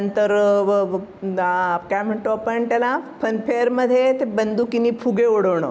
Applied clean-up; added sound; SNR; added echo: none; none; none; none.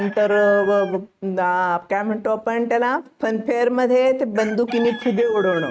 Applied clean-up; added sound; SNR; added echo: neural mask model RNNoise.